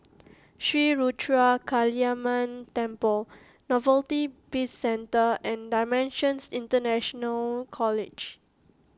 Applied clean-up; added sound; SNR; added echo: none; none; none; none.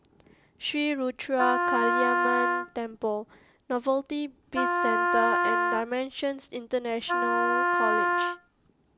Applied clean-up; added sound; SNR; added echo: none; Wind instrument, woodwind instrument; -4 dB; none.